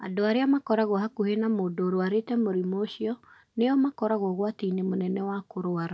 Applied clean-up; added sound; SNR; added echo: none; none; none; none.